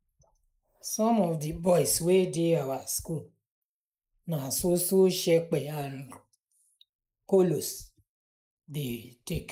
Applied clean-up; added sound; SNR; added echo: neural mask model Resemble Enhance denoiser.